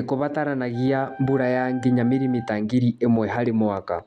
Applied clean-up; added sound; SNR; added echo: none; Wind instrument, woodwind instrument; 20 dB; none.